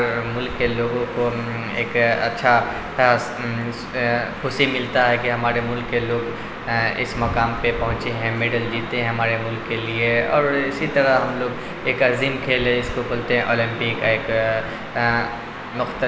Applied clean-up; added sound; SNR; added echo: none; none; none; none.